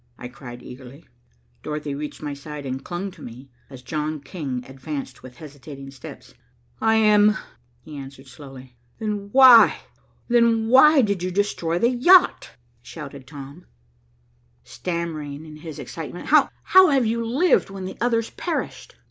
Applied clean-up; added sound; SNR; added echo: none; none; none; none.